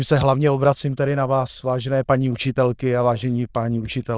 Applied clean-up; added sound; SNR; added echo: neural diffusion model UNIVERSE++.